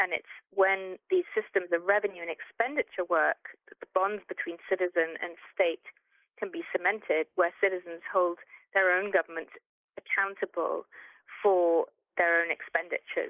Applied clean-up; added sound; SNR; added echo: neural mask model Resemble Enhance denoiser.